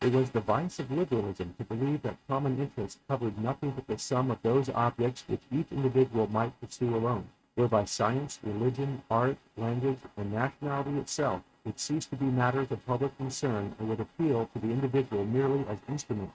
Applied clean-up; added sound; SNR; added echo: neural mask model RNNoise.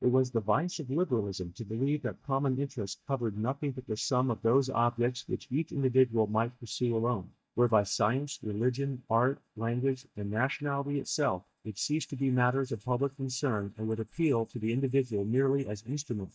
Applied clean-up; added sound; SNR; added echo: neural mask model DeepFilterNet 3.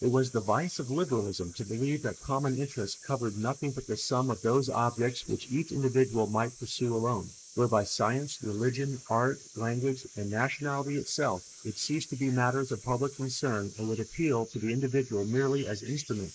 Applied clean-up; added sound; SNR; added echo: neural mask model Resemble Enhance denoiser.